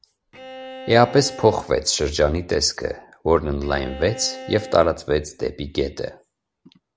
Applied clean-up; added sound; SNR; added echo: none; Bowed string instrument; 17 dB; none.